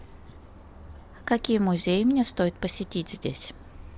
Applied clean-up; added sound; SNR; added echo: none; none; none; none.